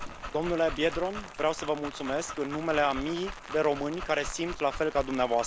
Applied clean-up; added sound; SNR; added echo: none; Dog + Rain; 10 dB; none.